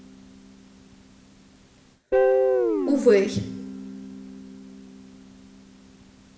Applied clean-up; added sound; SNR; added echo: none; Guitar; -1 dB; reverberation time 0.7 s.